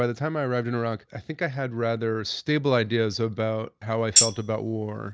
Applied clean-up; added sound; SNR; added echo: none; Tambourine; -3 dB; none.